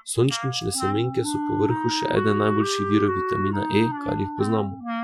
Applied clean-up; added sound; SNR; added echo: classical method Wiener filter.